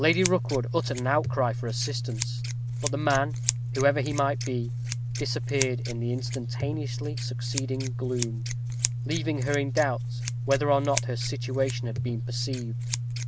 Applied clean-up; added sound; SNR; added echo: none; Scissors; 1 dB; none.